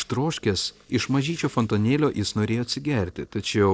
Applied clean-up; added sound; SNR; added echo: neural separator model SepFormer DNS4.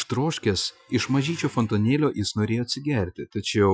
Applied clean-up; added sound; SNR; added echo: classical method Wiener filter.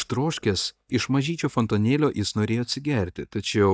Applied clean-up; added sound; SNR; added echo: neural mask model DeepFilterNet 3.